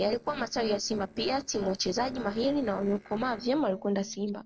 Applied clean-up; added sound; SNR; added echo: neural separator model SepFormer DNS4.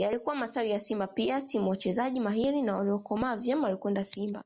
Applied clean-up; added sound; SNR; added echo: none; none; none; none.